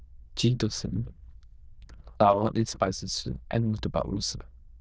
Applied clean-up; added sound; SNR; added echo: neural diffusion model UNIVERSE++.